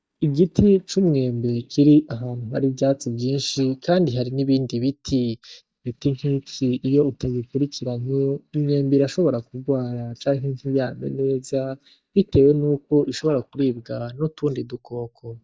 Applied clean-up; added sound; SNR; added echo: neural mask model DeepFilterNet 3.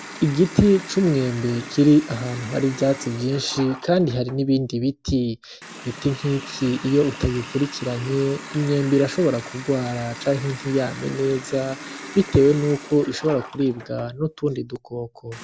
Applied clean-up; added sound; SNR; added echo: none; Water tap, faucet; 15 dB; none.